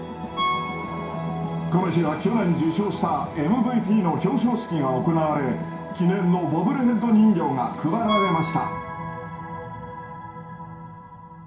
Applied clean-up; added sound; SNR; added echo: none; Piano; 13 dB; reverberation time 0.5 s.